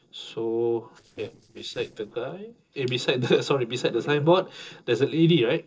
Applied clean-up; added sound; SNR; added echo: neural separator model SepFormer DNS4.